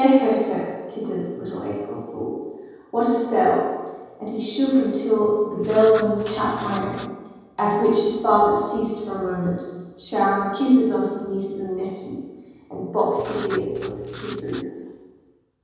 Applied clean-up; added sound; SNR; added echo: none; Writing; 13 dB; reverberation time 1.2 s.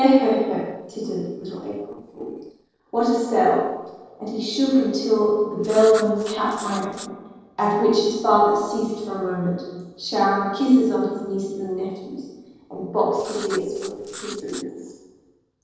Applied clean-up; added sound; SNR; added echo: neural separator model SepFormer DNS4.